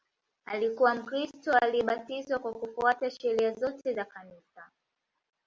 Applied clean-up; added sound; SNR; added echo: none; none; none; none.